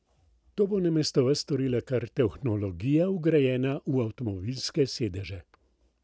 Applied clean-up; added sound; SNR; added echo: none; none; none; none.